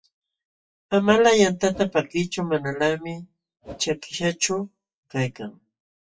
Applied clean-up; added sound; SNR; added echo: classical method WPE with log-MMSE.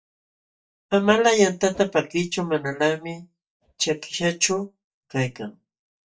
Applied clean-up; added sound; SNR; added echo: neural mask model DeepFilterNet 3.